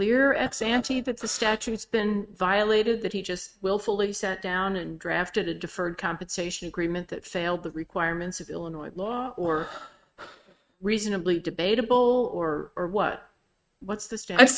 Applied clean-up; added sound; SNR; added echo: neural mask model RNNoise.